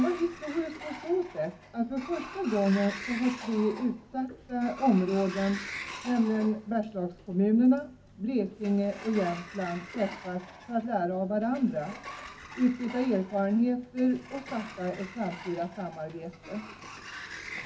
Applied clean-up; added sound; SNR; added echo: none; Sliding door; 14 dB; reverberation time 0.3 s.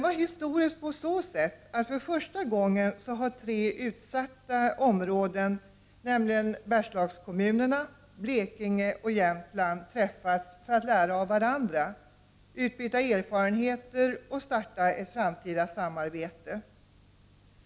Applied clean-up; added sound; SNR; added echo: none; none; none; none.